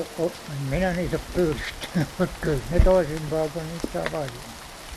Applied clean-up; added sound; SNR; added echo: none; Rain; 4 dB; none.